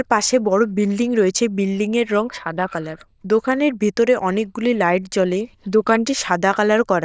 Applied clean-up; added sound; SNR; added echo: neural diffusion model UNIVERSE++.